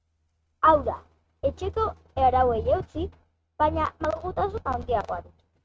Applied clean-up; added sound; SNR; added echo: neural mask model RNNoise.